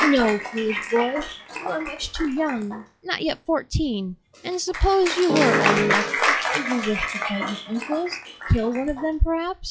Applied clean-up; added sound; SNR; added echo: classical method log-MMSE.